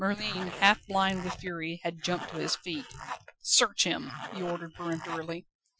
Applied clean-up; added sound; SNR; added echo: classical method Wiener filter.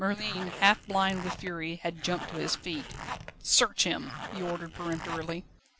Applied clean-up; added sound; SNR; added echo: none; Zipper (clothing); 11 dB; none.